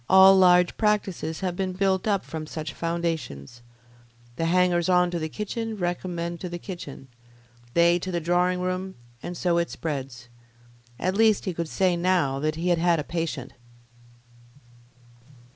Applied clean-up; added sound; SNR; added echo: none; none; none; none.